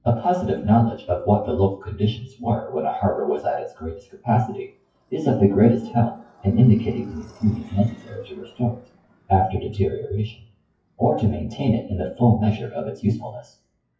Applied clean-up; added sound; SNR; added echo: classical method WPE with log-MMSE.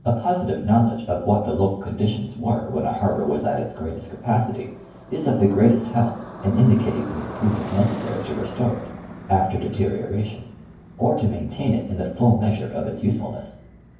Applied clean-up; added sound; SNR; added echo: none; Motorcycle; 17 dB; reverberation time 0.9 s.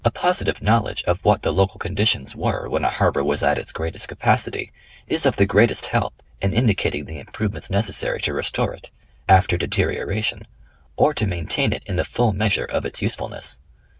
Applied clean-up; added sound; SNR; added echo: none; none; none; none.